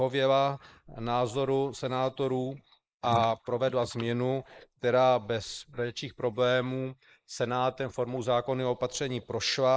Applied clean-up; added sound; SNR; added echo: neural mask model Resemble Enhance denoiser.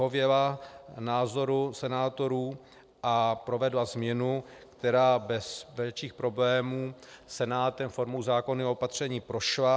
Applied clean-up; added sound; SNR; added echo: none; none; none; none.